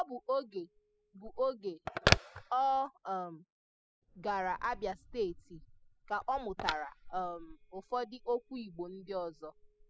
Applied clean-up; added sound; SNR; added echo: classical method spectral subtraction.